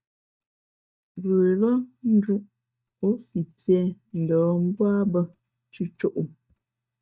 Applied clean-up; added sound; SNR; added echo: neural mask model DeepFilterNet 3.